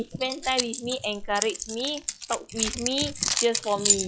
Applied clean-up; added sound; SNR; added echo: classical method log-MMSE.